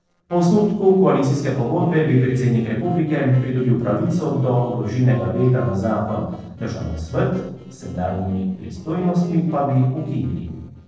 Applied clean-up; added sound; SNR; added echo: neural separator model SepFormer DNS4.